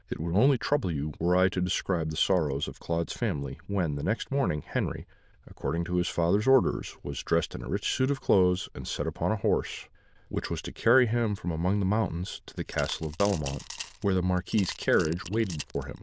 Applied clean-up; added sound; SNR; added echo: neural diffusion model UNIVERSE++.